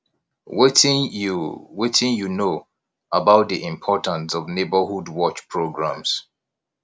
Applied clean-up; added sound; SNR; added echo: none; none; none; none.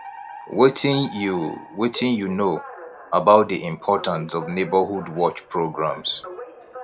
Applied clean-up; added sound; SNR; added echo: none; Alarm; 18 dB; none.